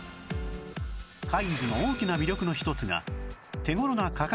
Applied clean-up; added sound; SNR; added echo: none; none; none; none.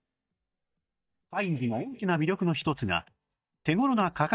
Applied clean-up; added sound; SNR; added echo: neural mask model DeepFilterNet 3.